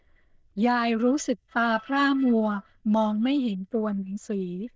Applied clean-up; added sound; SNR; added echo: neural diffusion model UNIVERSE++.